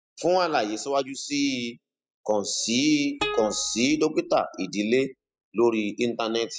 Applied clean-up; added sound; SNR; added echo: classical method spectral subtraction.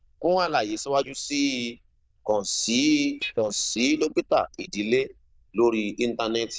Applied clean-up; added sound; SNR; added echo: neural diffusion model UNIVERSE++.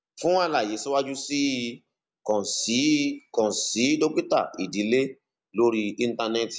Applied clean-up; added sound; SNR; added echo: none; none; none; none.